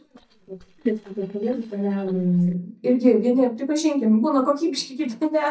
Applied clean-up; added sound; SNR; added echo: neural mask model DeepFilterNet 3.